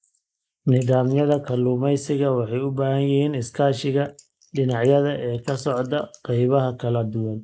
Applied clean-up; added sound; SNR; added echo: neural mask model Resemble Enhance denoiser.